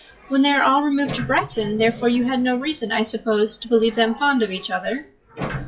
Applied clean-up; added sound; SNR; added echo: classical method WPE with log-MMSE.